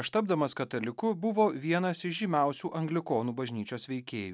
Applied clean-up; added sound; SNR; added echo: none; none; none; none.